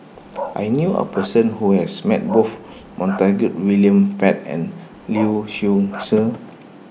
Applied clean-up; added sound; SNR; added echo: none; Bark; 14 dB; none.